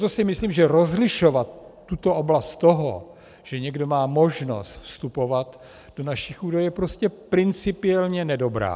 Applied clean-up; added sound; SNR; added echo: none; none; none; none.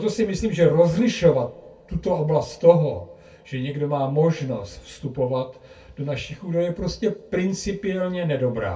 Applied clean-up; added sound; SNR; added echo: none; none; none; reverberation time 0.2 s.